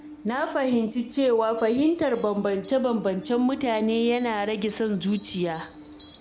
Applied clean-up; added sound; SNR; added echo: none; Fowl + Train; 15 dB; none.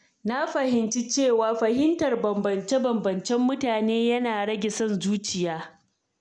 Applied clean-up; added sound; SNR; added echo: none; none; none; none.